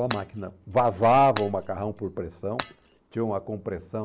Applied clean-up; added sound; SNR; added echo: none; Shatter; 15 dB; none.